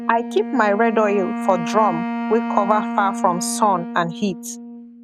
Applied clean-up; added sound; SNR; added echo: none; Wind instrument, woodwind instrument; 6 dB; none.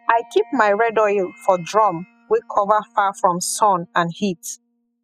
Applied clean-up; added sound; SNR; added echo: classical method spectral subtraction.